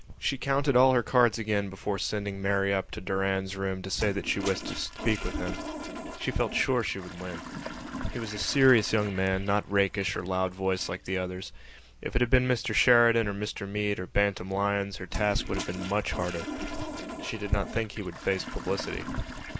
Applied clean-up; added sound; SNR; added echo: none; Toilet flush; 13 dB; none.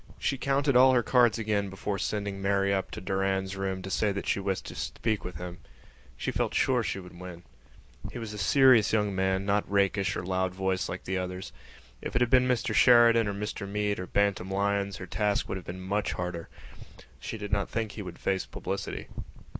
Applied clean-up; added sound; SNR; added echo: none; none; none; none.